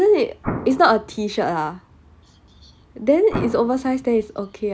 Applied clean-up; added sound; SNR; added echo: none; Explosion; 10 dB; none.